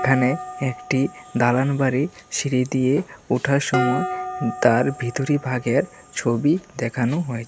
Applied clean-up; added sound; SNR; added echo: none; Dishes, pots, and pans; 11 dB; none.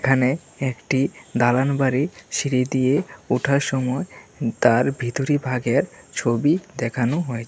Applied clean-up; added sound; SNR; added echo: none; none; none; none.